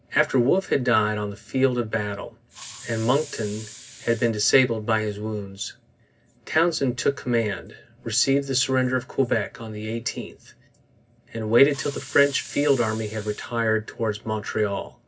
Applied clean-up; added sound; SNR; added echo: none; Hiss; 17 dB; reverberation time 0.4 s.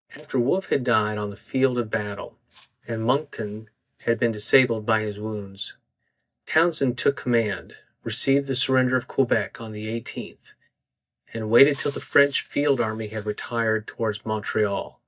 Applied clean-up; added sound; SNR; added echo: neural mask model DeepFilterNet 3.